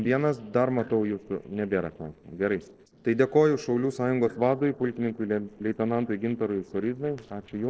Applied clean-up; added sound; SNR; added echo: neural separator model SepFormer DNS4.